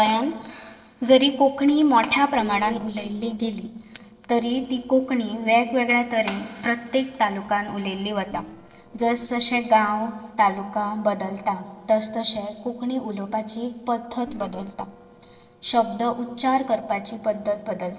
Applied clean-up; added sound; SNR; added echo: neural separator model SepFormer DNS4.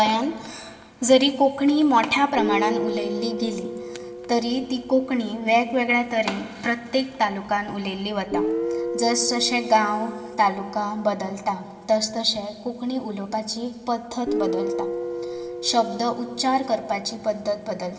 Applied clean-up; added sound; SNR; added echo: none; Guitar; 8 dB; reverberation time 1.6 s.